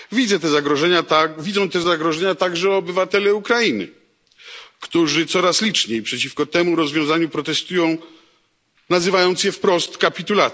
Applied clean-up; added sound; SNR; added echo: none; none; none; none.